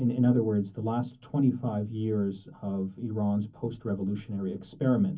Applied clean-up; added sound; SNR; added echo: none; none; none; reverberation time 0.3 s.